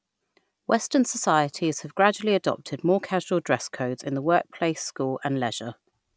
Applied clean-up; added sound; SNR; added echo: none; none; none; none.